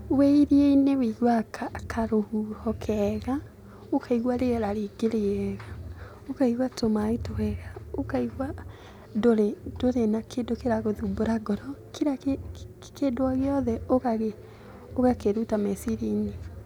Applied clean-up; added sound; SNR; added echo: none; none; none; none.